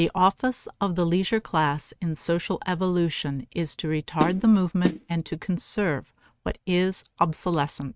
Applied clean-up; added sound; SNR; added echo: neural mask model RNNoise.